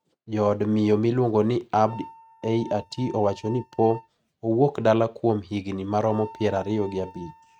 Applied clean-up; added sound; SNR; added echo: neural mask model RNNoise.